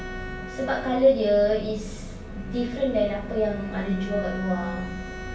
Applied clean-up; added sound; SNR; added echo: none; Bowed string instrument; 15 dB; reverberation time 0.2 s.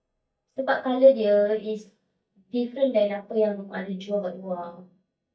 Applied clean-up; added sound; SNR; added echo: neural mask model DeepFilterNet 3.